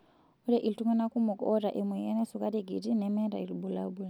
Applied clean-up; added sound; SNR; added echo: none; none; none; none.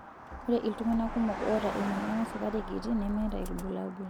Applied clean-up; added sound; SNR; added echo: none; Motor vehicle (road) + Car passing by; 7 dB; none.